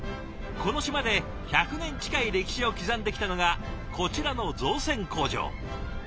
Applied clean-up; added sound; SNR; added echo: none; Wind; 20 dB; none.